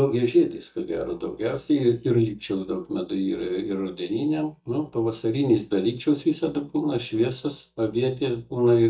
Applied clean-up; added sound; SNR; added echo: neural mask model DeepFilterNet 3.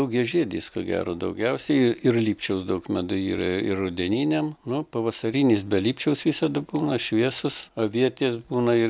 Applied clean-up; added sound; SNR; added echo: none; none; none; none.